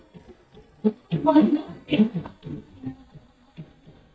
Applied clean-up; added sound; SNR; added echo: neural mask model DeepFilterNet 3.